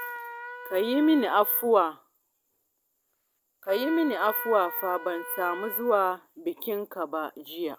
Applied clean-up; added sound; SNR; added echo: none; Trumpet; 14 dB; none.